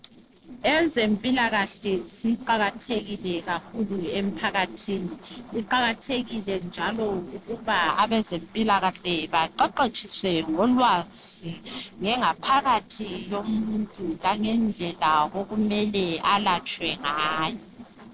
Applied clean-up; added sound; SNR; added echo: neural separator model SepFormer DNS4.